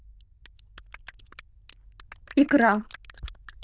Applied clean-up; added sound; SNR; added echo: neural diffusion model UNIVERSE++.